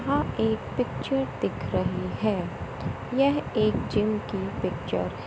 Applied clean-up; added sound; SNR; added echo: none; none; none; none.